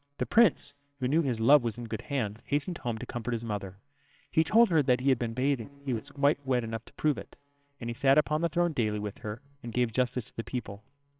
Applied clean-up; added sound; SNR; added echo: neural separator model SepFormer WHAMR!.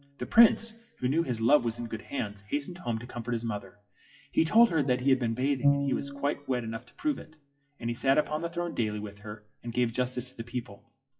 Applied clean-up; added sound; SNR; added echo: classical method WPE with log-MMSE.